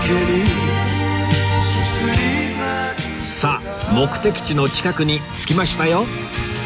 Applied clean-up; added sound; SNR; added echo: none; Gunshot, gunfire; 16 dB; none.